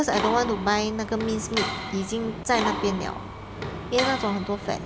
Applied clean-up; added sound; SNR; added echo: none; Mechanisms; 5 dB; none.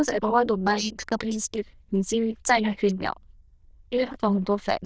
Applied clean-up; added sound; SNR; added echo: neural diffusion model UNIVERSE++.